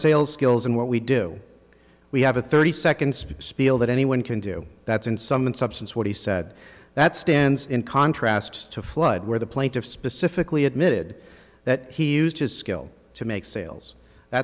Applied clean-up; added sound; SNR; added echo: none; none; none; none.